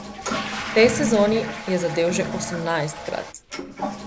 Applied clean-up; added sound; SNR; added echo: none; Toilet flush / Water; 6 dB; none.